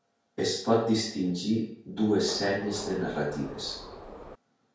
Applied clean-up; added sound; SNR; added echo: none; Subway, metro, underground; 14 dB; reverberation time 0.5 s.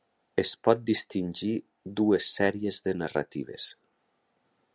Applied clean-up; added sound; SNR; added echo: none; none; none; none.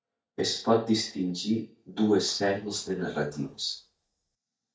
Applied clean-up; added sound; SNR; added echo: neural mask model DeepFilterNet 3.